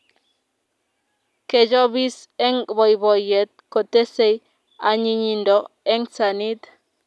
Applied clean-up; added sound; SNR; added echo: none; none; none; none.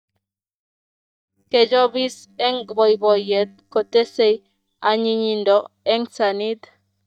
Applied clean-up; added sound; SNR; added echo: neural mask model DeepFilterNet 3.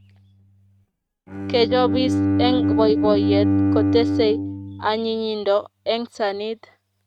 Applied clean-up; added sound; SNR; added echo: neural mask model RNNoise.